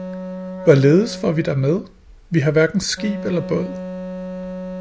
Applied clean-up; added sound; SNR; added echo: none; Wind instrument, woodwind instrument; 11 dB; none.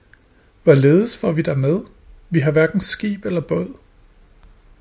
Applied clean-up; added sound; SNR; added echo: none; none; none; none.